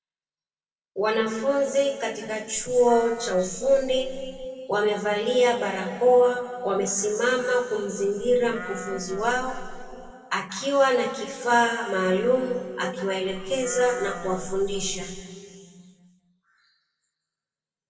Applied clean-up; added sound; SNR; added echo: neural separator model SepFormer DNS4.